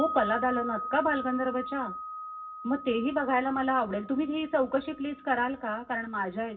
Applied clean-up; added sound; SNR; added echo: none; Wind chime; 10 dB; reverberation time 0.4 s.